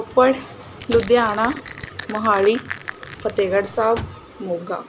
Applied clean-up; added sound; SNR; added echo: none; Drawer open or close + Crushing; 13 dB; none.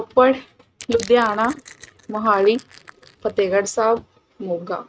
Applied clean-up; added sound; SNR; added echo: neural mask model RNNoise.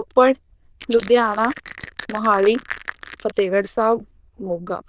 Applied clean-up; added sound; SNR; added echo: neural diffusion model UNIVERSE++.